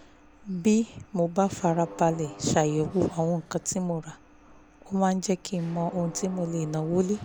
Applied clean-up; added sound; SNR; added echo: none; Mechanisms; 19 dB; none.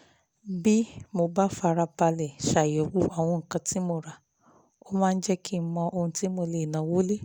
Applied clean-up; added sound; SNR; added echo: none; none; none; none.